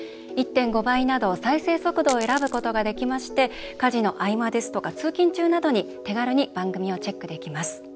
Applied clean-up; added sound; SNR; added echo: none; Coin (dropping); 16 dB; none.